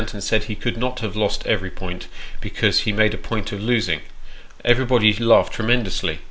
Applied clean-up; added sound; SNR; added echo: none; none; none; none.